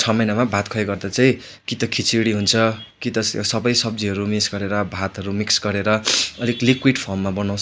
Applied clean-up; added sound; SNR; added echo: none; none; none; none.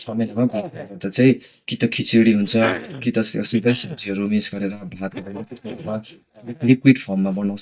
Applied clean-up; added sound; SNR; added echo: neural mask model DeepFilterNet 3.